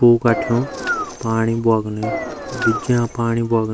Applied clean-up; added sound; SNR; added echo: none; Engine; 7 dB; none.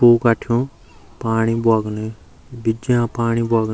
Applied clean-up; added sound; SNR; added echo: none; none; none; none.